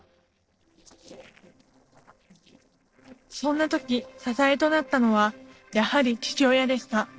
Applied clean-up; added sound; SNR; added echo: neural separator model SepFormer DNS4.